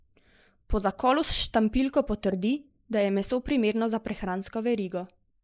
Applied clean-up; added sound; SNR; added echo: neural mask model Resemble Enhance denoiser.